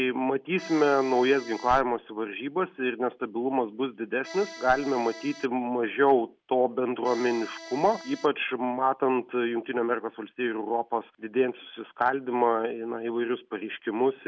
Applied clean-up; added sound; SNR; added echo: none; Accordion; 15 dB; none.